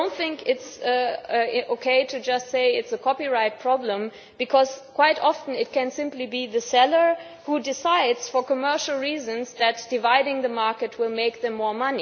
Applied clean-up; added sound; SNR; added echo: none; none; none; none.